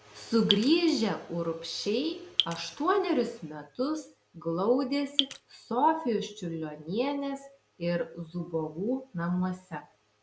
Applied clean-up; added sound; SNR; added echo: none; Drip; 2 dB; none.